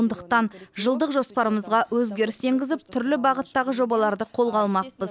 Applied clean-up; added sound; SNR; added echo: none; none; none; none.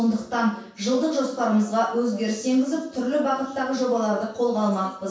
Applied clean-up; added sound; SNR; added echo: none; none; none; reverberation time 0.7 s.